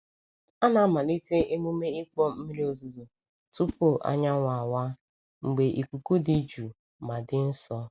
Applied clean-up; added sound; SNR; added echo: none; Whoosh, swoosh, swish; 18 dB; none.